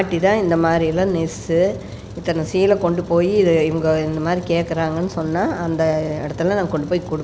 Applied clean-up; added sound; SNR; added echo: none; Truck; 16 dB; none.